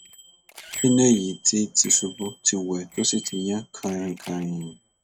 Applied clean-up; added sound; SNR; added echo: neural mask model RNNoise.